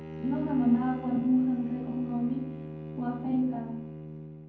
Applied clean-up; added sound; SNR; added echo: none; Bowed string instrument; 10 dB; reverberation time 0.9 s.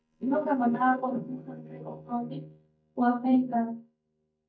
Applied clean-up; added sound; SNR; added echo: neural mask model DeepFilterNet 3.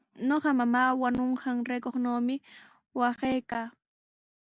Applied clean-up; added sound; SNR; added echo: none; none; none; none.